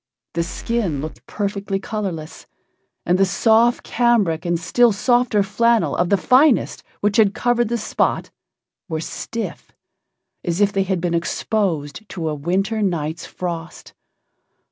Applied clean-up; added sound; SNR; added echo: none; Bass drum / Keyboard (musical); 12 dB; none.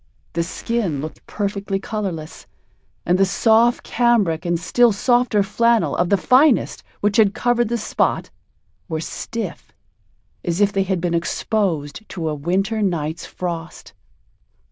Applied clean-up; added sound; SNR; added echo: neural diffusion model UNIVERSE++.